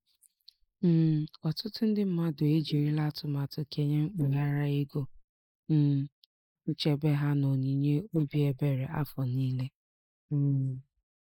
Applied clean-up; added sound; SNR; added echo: neural mask model Resemble Enhance denoiser.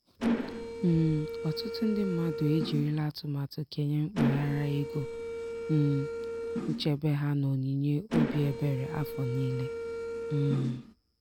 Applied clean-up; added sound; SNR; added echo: none; Mechanisms; 5 dB; none.